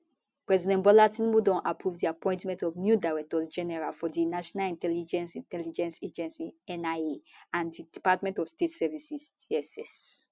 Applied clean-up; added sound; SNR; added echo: none; none; none; none.